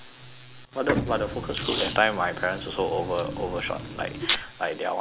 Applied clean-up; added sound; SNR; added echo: none; Printer + Packing tape, duct tape; 4 dB; none.